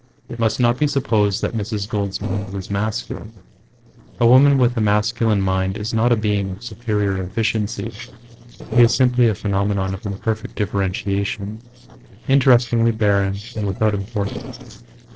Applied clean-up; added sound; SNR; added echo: neural separator model SepFormer DNS4.